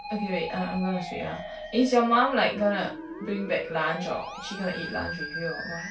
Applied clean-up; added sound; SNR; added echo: none; Musical instrument; 10 dB; reverberation time 0.2 s.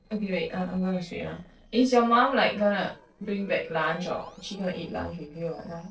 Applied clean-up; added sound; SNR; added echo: neural separator model SepFormer DNS4.